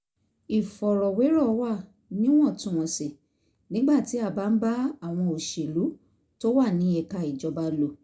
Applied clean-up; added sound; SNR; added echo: none; none; none; none.